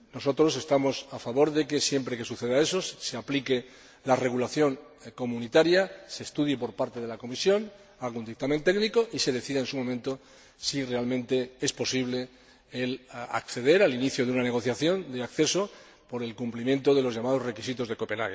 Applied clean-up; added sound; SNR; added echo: none; none; none; none.